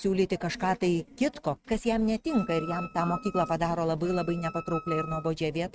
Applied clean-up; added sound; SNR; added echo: neural mask model RNNoise.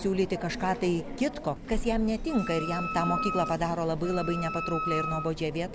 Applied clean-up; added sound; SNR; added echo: none; Wind instrument, woodwind instrument; 6 dB; none.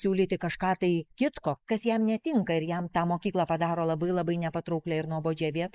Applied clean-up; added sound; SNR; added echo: neural mask model Resemble Enhance denoiser.